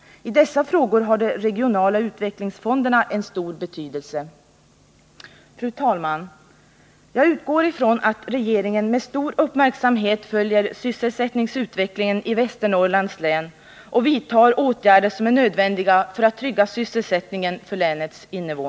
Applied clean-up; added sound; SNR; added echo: none; none; none; none.